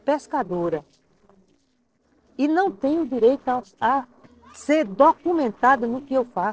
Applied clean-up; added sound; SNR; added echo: neural separator model SepFormer DNS4.